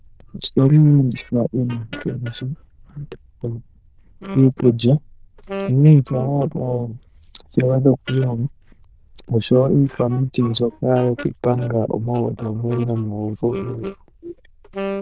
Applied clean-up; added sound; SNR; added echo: neural diffusion model UNIVERSE++.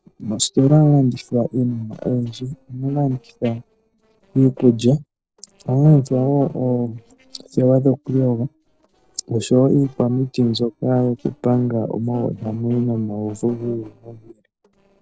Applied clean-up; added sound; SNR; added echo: neural separator model SepFormer DNS4.